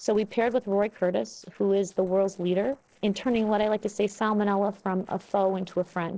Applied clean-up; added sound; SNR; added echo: neural separator model SepFormer DNS4.